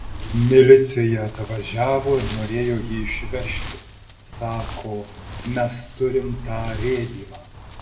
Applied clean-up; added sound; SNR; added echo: none; Wind; 11 dB; reverberation time 0.5 s.